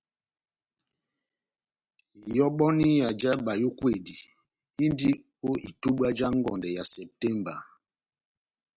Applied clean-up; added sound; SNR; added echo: none; none; none; none.